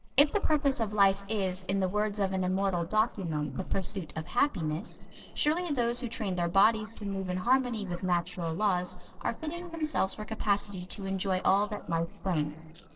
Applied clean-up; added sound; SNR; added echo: neural separator model SepFormer DNS4.